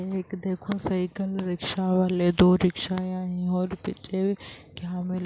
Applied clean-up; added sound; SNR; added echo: none; none; none; none.